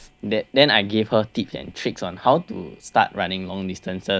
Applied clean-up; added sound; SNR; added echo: none; none; none; none.